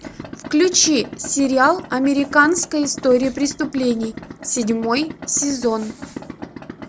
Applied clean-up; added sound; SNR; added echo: none; Idling; 15 dB; none.